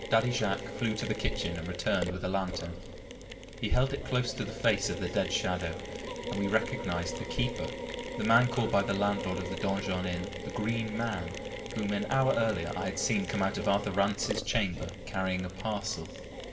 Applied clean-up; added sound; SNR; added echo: none; Mechanisms; 8 dB; reverberation time 2.6 s.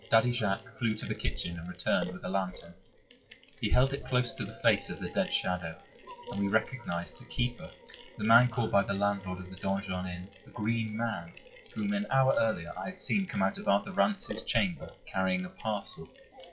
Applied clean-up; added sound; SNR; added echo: classical method WPE with log-MMSE.